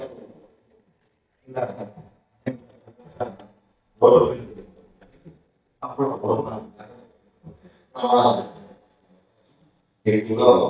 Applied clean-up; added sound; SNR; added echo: neural mask model DeepFilterNet 3.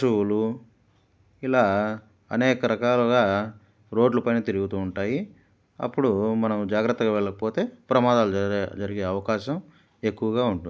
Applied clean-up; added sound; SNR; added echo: none; none; none; none.